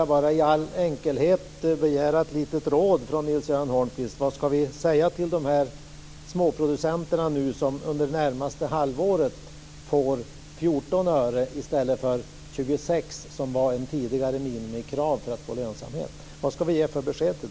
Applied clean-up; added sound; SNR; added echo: none; none; none; none.